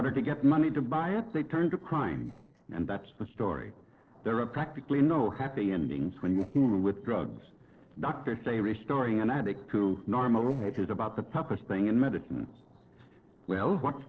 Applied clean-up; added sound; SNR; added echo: neural separator model SepFormer DNS4.